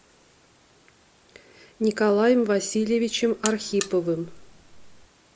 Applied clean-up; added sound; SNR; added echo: none; Alarm; 13 dB; none.